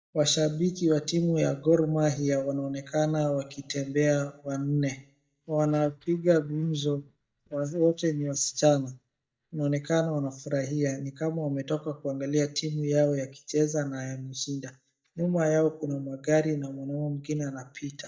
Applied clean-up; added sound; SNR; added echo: neural mask model DeepFilterNet 3.